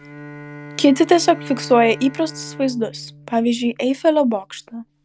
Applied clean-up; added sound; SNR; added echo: none; Bowed string instrument; 18 dB; none.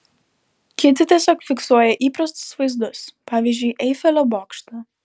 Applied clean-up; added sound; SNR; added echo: none; none; none; none.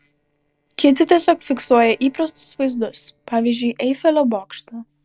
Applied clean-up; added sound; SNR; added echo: neural separator model SepFormer DNS4.